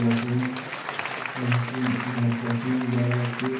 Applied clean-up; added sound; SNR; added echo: none; Applause; 7 dB; reverberation time 0.9 s.